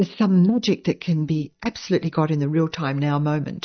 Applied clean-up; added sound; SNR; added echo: neural mask model DeepFilterNet 3.